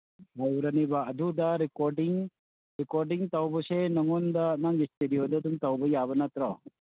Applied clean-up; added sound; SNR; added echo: none; none; none; none.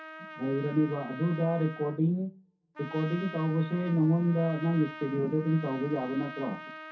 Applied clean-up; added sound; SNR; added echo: none; Trumpet; 15 dB; reverberation time 0.3 s.